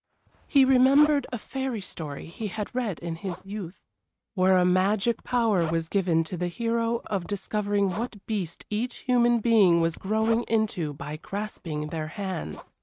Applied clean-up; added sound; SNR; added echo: neural mask model RNNoise.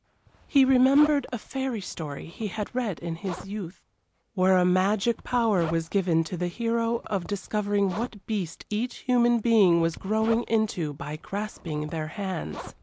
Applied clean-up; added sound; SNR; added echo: none; Zipper (clothing); 19 dB; none.